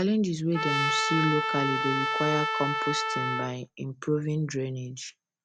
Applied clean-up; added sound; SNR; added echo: none; Trumpet; 0 dB; none.